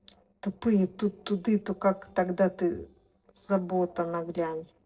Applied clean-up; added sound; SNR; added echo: neural separator model SepFormer DNS4.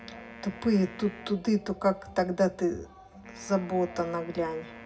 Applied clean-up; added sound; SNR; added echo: none; Wind instrument, woodwind instrument; 19 dB; reverberation time 0.4 s.